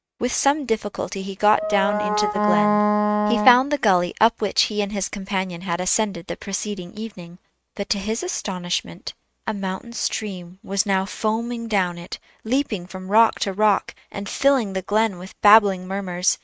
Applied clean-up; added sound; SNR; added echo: neural mask model RNNoise.